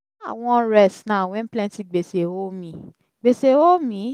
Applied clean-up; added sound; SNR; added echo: none; none; none; none.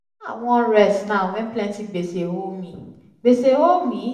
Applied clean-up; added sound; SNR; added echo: none; none; none; reverberation time 0.7 s.